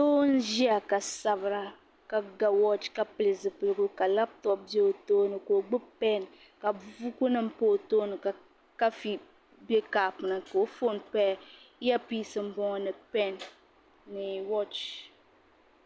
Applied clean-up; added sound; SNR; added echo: none; none; none; none.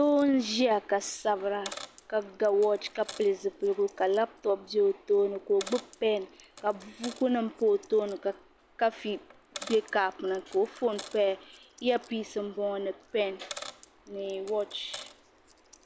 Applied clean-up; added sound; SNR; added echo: none; Coin (dropping); 20 dB; none.